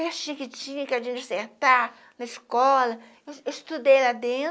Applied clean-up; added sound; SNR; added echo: none; none; none; none.